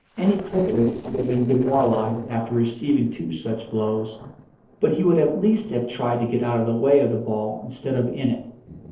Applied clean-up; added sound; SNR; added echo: neural separator model SepFormer DNS4.